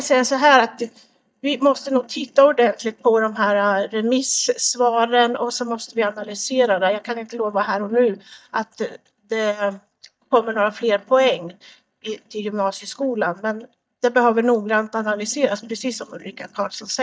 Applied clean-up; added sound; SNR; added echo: neural mask model DeepFilterNet 3.